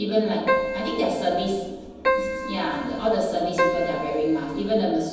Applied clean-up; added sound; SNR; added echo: none; Keyboard (musical); 3 dB; reverberation time 1.1 s.